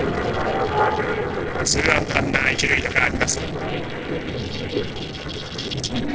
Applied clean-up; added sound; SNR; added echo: neural separator model SepFormer DNS4.